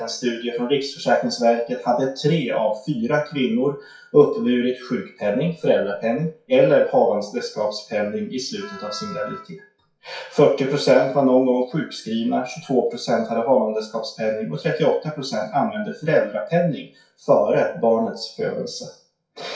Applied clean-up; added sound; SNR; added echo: classical method WPE with log-MMSE.